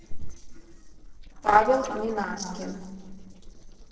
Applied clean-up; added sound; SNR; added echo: neural separator model SepFormer DNS4.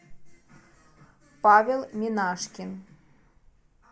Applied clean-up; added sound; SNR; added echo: none; none; none; none.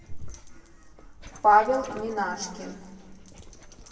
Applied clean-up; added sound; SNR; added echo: none; Dog; 19 dB; reverberation time 1.3 s.